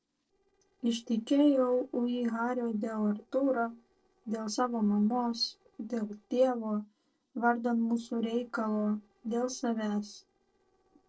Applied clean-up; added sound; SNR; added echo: neural separator model SepFormer DNS4.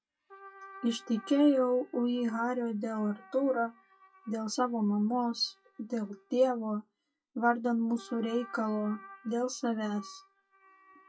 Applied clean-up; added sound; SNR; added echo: classical method WPE with log-MMSE.